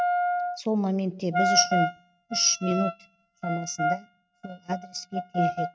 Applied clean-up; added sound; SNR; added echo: neural mask model RNNoise.